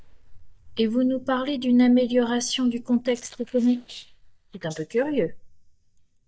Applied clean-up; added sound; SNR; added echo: neural mask model DeepFilterNet 3.